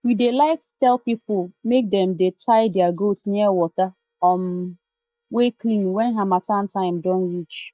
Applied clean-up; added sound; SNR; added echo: neural mask model DeepFilterNet 3.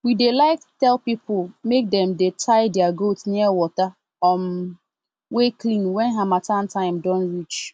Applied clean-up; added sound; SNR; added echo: none; none; none; none.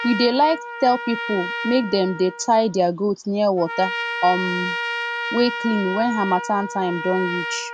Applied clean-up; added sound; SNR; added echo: none; Trumpet; 7 dB; none.